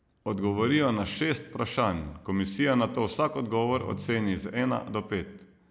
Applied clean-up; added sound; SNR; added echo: none; Ringtone; 16 dB; none.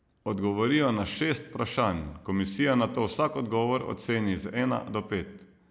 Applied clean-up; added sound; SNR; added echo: none; none; none; none.